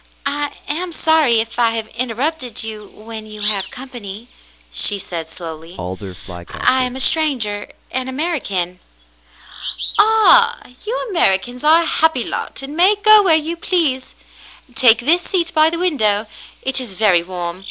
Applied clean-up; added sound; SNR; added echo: none; Bird vocalization, bird call, bird song; 14 dB; none.